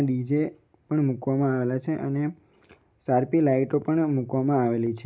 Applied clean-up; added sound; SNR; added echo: none; none; none; none.